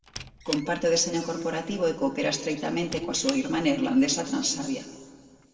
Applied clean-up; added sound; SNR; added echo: none; Squeak; 17 dB; reverberation time 1.8 s.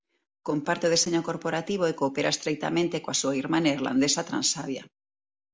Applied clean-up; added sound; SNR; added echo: none; none; none; none.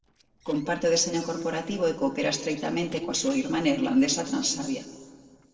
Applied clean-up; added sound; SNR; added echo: neural separator model SepFormer DNS4.